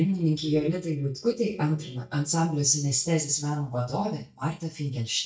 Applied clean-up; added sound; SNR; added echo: neural mask model DeepFilterNet 3.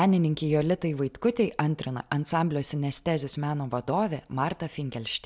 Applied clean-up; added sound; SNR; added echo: none; none; none; none.